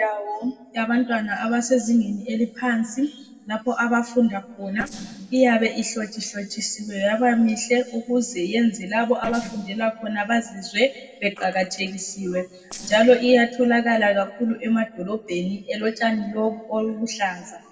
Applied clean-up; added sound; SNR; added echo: neural separator model SepFormer DNS4.